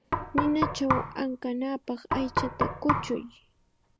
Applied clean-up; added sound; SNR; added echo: none; Knock; 1 dB; none.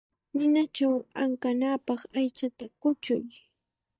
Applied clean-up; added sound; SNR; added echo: neural mask model DeepFilterNet 3.